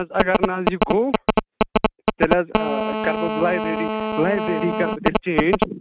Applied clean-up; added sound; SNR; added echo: neural mask model RNNoise.